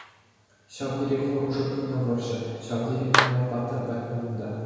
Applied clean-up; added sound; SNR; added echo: none; Clapping; 4 dB; reverberation time 1.9 s.